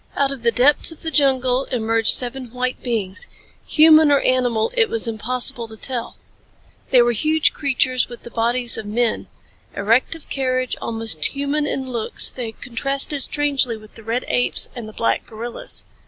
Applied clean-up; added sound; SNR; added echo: none; none; none; none.